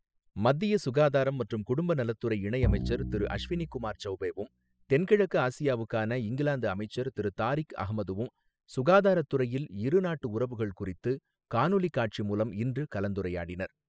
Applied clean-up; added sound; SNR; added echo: classical method spectral subtraction.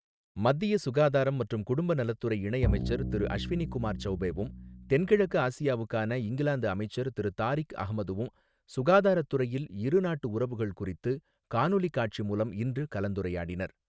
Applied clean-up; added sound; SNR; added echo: neural mask model RNNoise.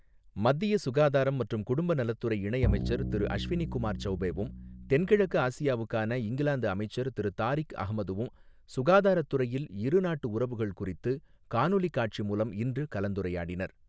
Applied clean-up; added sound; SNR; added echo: none; Bowed string instrument; 5 dB; none.